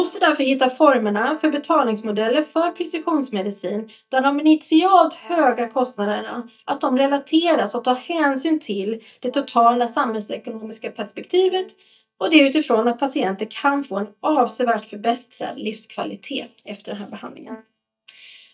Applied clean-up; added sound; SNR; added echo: neural mask model DeepFilterNet 3.